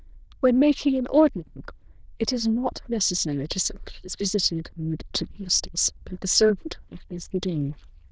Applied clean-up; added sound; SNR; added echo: neural diffusion model UNIVERSE++.